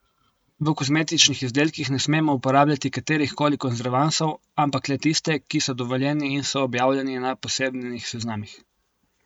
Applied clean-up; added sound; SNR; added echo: none; none; none; none.